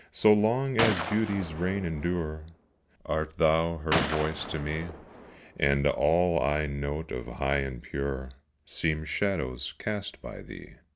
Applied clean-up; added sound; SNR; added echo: none; Gunshot, gunfire; 6 dB; none.